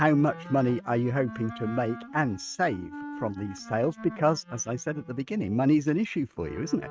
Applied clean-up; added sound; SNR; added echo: neural mask model RNNoise.